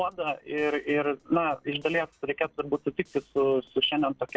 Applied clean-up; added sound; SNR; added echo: neural separator model SepFormer DNS4.